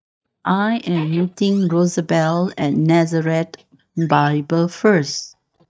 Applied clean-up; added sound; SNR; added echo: neural mask model DeepFilterNet 3.